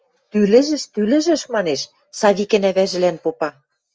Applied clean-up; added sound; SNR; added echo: none; none; none; none.